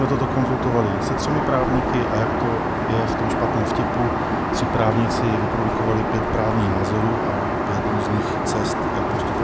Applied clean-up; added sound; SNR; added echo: none; Aircraft; -2 dB; none.